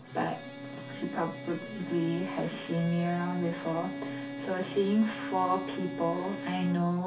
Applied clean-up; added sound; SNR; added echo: none; Bowed string instrument; 9 dB; reverberation time 0.3 s.